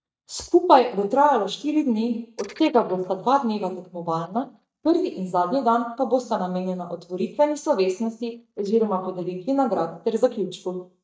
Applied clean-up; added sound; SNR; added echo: neural mask model DeepFilterNet 3.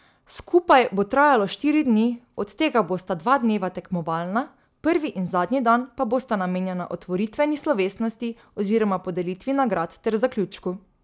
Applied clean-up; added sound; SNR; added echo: none; none; none; none.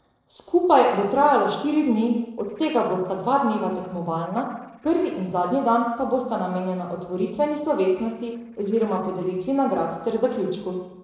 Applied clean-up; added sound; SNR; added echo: neural separator model SepFormer DNS4.